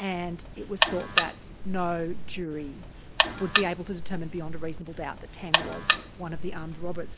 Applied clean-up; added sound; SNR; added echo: none; Alarm; -4 dB; none.